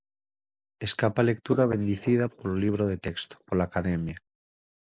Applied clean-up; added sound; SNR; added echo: neural mask model Resemble Enhance denoiser.